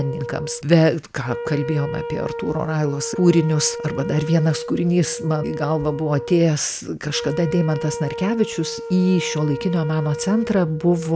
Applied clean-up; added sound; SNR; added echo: none; Wind instrument, woodwind instrument; 10 dB; none.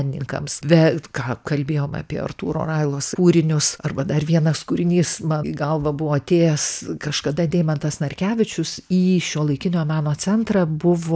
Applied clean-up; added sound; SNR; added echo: none; none; none; none.